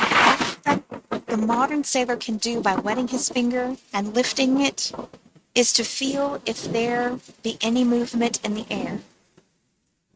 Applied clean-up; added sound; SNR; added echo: neural mask model RNNoise.